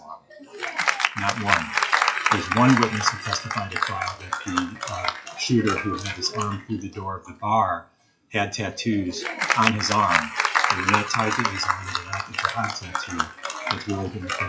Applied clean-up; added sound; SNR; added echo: classical method WPE with log-MMSE.